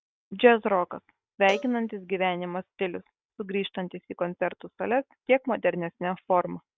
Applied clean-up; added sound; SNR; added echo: none; Cowbell; 14 dB; none.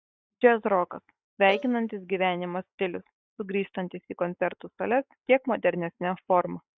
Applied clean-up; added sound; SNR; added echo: neural mask model DeepFilterNet 3.